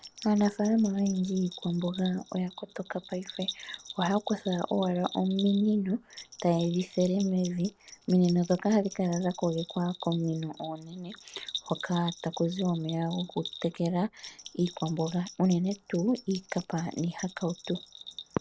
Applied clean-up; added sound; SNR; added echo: none; Bell; 16 dB; none.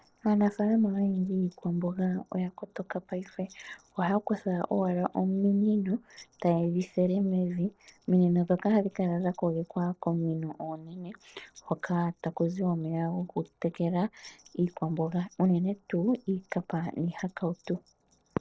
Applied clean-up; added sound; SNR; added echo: neural separator model SepFormer DNS4.